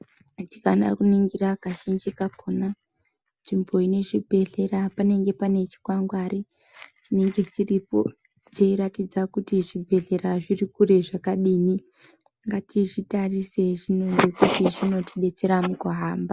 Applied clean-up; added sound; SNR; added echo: none; none; none; none.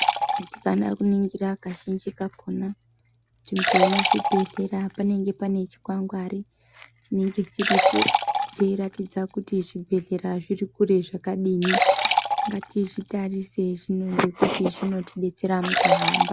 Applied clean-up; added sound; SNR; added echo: none; Liquid; 1 dB; none.